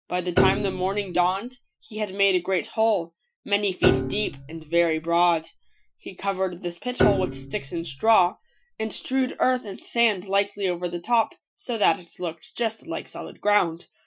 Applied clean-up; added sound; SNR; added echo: classical method Wiener filter.